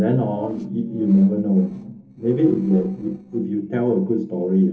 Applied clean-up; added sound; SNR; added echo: neural separator model SepFormer DNS4.